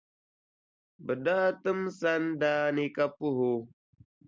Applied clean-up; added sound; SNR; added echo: none; none; none; none.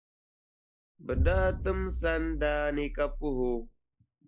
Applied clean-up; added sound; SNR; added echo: classical method log-MMSE.